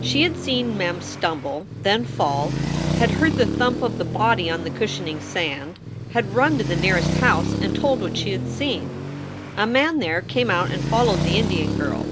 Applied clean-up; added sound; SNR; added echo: none; Traffic noise, roadway noise; 2 dB; none.